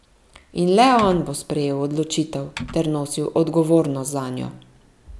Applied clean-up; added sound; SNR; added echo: none; Typing; 13 dB; none.